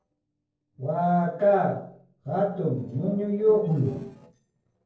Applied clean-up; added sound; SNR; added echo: neural separator model SepFormer DNS4.